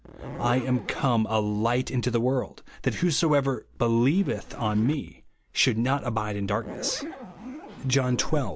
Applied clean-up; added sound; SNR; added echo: none; Zipper (clothing); 16 dB; none.